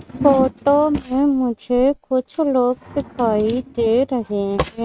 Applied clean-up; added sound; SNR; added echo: neural mask model RNNoise.